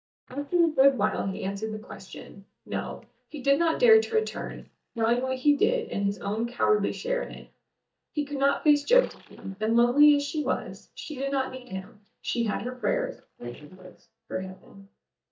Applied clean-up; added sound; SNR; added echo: neural mask model DeepFilterNet 3.